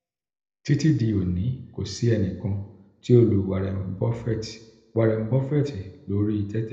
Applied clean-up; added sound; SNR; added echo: none; none; none; reverberation time 0.7 s.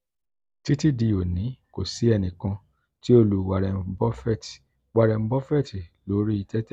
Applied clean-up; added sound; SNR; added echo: none; none; none; none.